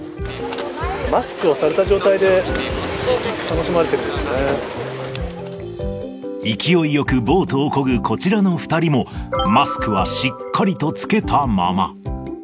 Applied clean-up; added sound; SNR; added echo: none; none; none; none.